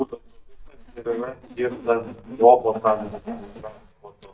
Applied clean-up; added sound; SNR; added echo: neural mask model DeepFilterNet 3.